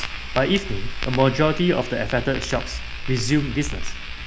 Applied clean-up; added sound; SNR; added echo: none; Fire; 5 dB; none.